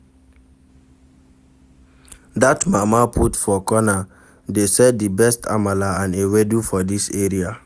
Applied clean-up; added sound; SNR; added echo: none; none; none; none.